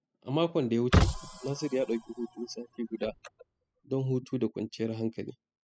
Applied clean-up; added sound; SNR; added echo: classical method spectral subtraction.